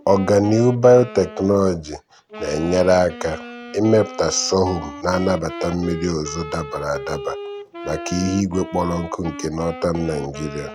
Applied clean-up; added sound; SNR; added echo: none; Wind instrument, woodwind instrument; 14 dB; none.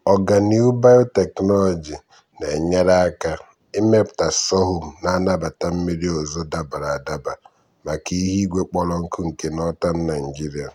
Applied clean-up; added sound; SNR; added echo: none; none; none; none.